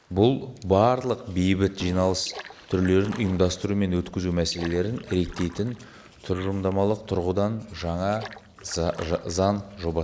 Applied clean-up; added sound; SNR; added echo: neural mask model Resemble Enhance denoiser.